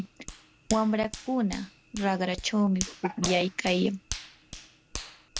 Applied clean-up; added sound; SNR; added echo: none; Hands; 11 dB; none.